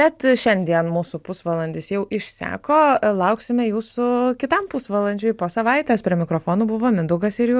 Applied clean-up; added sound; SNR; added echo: none; none; none; none.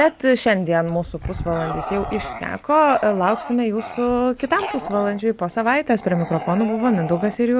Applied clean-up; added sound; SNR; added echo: none; Bark / Growling; 12 dB; none.